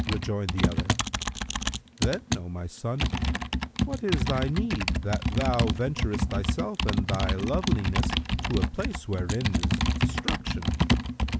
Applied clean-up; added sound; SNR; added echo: none; Computer keyboard; -5 dB; none.